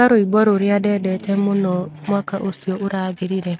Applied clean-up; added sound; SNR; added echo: neural mask model RNNoise.